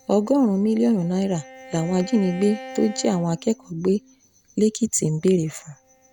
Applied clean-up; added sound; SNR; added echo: none; Bowed string instrument; 20 dB; none.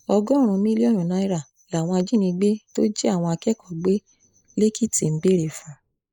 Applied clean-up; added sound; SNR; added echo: neural mask model Resemble Enhance denoiser.